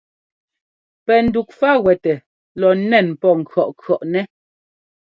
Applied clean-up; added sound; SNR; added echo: none; none; none; none.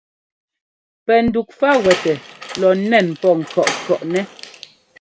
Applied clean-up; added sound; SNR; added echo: none; Door; 11 dB; none.